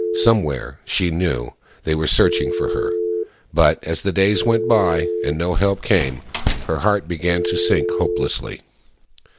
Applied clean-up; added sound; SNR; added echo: none; Slam + Telephone; 4 dB; none.